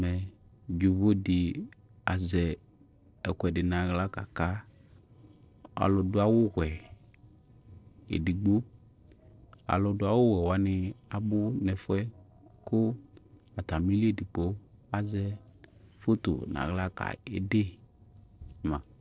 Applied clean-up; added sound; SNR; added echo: neural separator model SepFormer DNS4.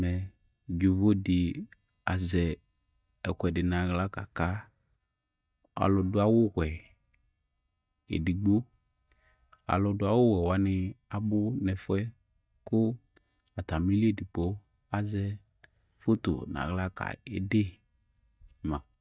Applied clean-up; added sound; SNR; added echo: neural mask model DeepFilterNet 3.